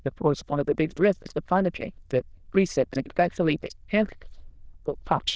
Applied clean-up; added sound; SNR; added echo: neural diffusion model UNIVERSE++.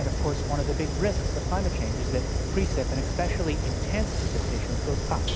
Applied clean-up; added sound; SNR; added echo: none; Fire; -5 dB; none.